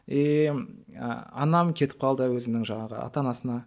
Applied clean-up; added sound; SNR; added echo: none; none; none; none.